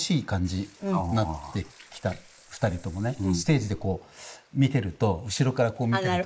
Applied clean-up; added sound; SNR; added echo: neural mask model Resemble Enhance denoiser.